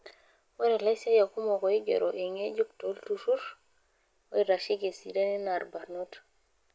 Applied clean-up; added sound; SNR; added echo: none; none; none; none.